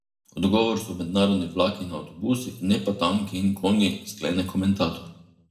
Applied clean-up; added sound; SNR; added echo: none; none; none; reverberation time 0.6 s.